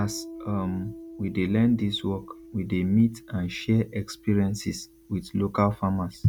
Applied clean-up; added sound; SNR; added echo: none; Piano; 19 dB; none.